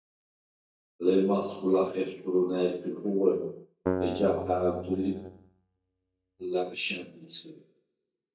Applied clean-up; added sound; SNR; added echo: neural mask model DeepFilterNet 3.